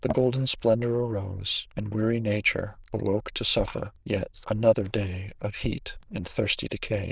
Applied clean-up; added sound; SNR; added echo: neural diffusion model UNIVERSE++.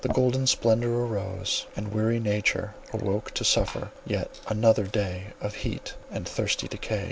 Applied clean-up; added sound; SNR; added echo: none; Fill (with liquid) / Glass; 18 dB; none.